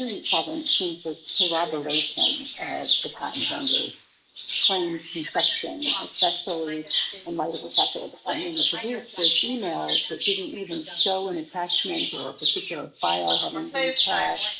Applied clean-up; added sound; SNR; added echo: neural mask model Resemble Enhance denoiser.